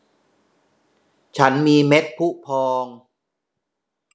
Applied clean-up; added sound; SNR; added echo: none; none; none; none.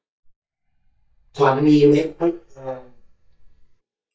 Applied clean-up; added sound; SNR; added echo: neural mask model DeepFilterNet 3.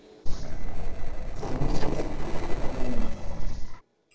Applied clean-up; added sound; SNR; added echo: neural separator model SepFormer DNS4.